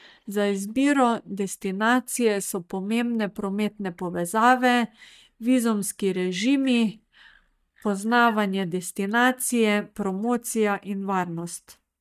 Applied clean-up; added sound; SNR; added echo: neural mask model DeepFilterNet 3.